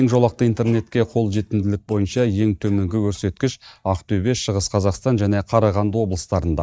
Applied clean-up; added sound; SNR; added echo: neural mask model DeepFilterNet 3.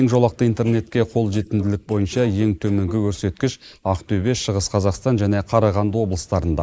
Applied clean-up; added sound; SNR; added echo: neural mask model Resemble Enhance denoiser.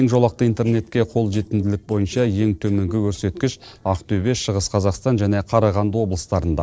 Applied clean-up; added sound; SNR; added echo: neural separator model SepFormer DNS4.